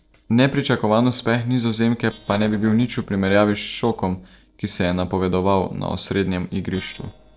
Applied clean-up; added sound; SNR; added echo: neural separator model SepFormer DNS4.